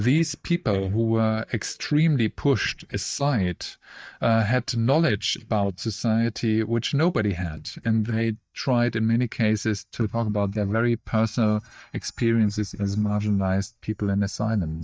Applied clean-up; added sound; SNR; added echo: neural mask model DeepFilterNet 3.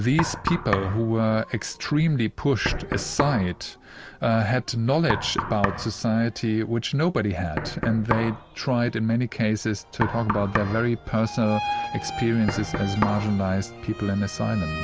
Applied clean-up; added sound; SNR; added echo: none; Knock; 9 dB; none.